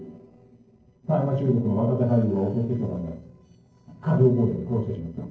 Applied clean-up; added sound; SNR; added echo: neural separator model SepFormer DNS4.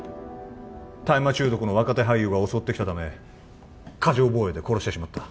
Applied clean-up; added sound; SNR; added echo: none; none; none; none.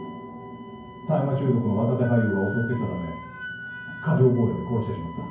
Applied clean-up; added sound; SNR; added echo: none; Wind instrument, woodwind instrument; 14 dB; reverberation time 0.9 s.